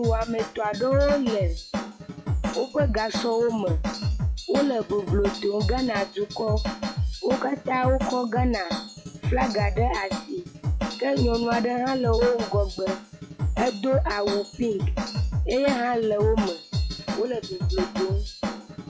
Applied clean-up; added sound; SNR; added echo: classical method log-MMSE.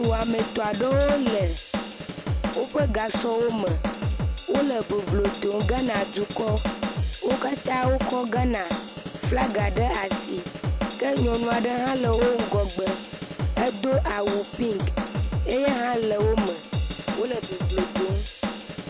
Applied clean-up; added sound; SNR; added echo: none; Drum / Drum kit; 1 dB; none.